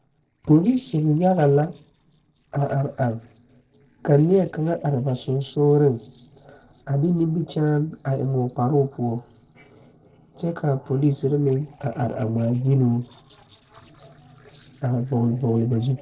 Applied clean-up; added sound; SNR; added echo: neural separator model SepFormer DNS4.